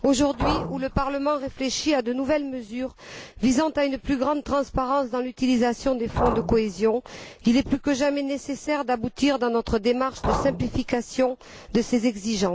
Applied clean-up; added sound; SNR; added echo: none; Liquid; 9 dB; none.